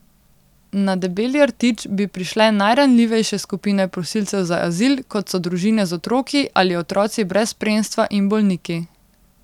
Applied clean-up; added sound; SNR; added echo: none; none; none; none.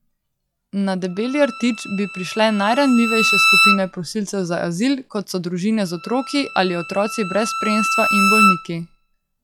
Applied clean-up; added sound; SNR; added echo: classical method log-MMSE.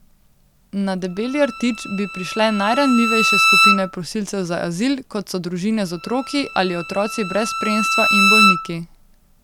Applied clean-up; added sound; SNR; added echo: none; Bowed string instrument; 0 dB; none.